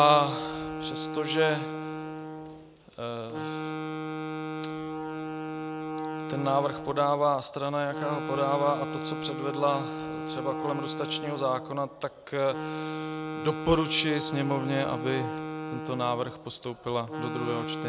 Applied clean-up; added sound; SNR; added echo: none; Wind instrument, woodwind instrument; 5 dB; none.